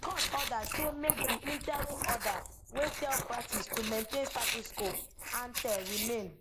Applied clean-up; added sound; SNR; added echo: neural mask model Resemble Enhance denoiser.